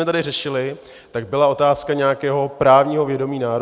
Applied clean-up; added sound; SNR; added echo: none; none; none; none.